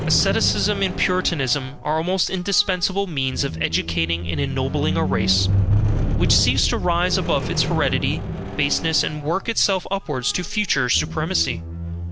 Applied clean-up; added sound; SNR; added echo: none; Squeak; 2 dB; none.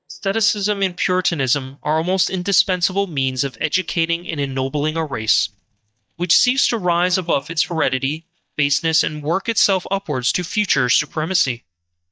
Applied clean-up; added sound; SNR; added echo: neural mask model DeepFilterNet 3.